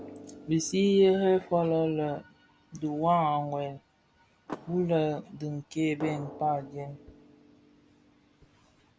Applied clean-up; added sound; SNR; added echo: none; Car + Drum; 19 dB; none.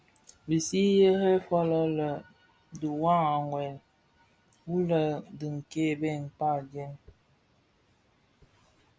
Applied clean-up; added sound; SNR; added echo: none; none; none; none.